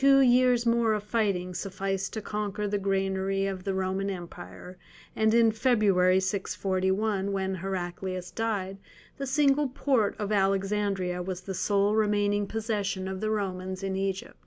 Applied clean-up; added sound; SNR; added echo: none; none; none; none.